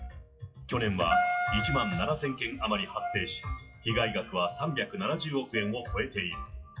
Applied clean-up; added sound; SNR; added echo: classical method WPE with log-MMSE.